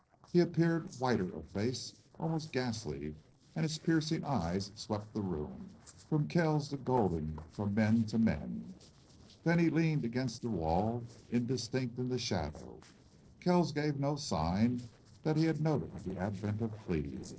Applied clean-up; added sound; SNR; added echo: neural separator model SepFormer DNS4.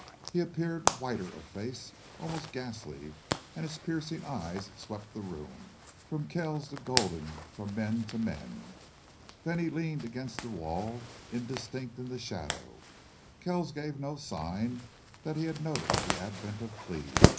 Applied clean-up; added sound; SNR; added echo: none; Zipper (clothing); 0 dB; reverberation time 0.5 s.